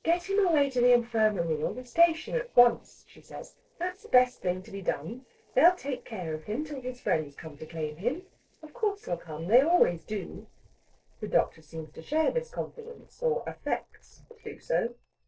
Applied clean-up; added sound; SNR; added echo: neural separator model SepFormer DNS4.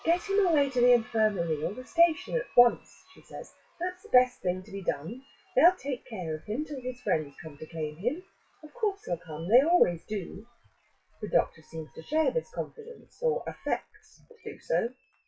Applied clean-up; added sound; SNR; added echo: classical method WPE with log-MMSE.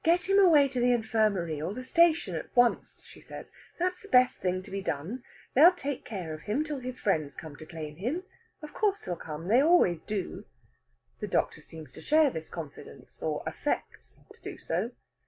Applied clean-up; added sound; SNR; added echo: none; none; none; none.